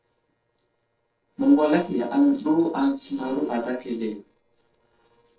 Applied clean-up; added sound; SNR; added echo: neural separator model SepFormer DNS4.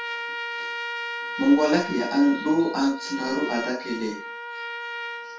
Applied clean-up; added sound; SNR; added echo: none; Trumpet; 8 dB; reverberation time 0.3 s.